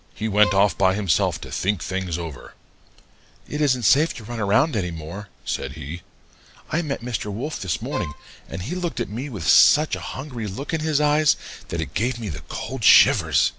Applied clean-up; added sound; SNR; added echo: none; Bowed string instrument; 11 dB; none.